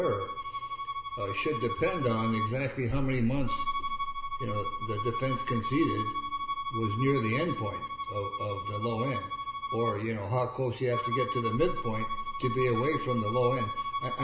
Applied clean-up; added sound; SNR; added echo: none; Bowed string instrument; 4 dB; reverberation time 2.1 s.